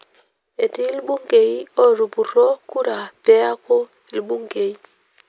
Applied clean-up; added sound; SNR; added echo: none; none; none; none.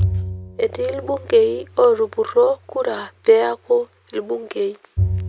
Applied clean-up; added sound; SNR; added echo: none; Bowed string instrument; 8 dB; none.